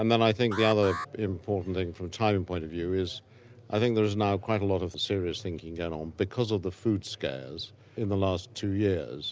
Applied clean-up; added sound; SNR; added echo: none; Alarm; 11 dB; none.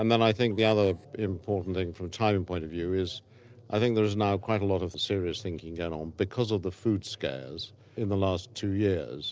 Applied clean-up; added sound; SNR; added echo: neural separator model SepFormer DNS4.